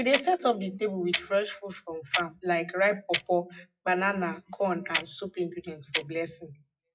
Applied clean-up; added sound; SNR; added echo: classical method WPE with log-MMSE.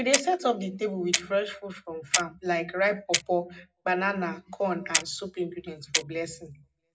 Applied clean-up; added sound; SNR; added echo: none; Clock; 4 dB; reverberation time 0.2 s.